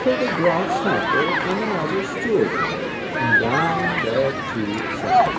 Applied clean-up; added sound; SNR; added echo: none; Human group actions; -2 dB; reverberation time 1.8 s.